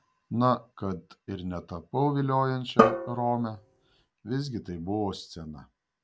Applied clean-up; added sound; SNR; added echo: none; Drum; -3 dB; none.